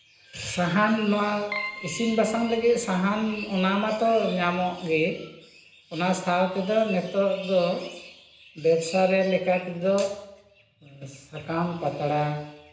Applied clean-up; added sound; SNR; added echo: none; Keyboard (musical); 13 dB; reverberation time 0.9 s.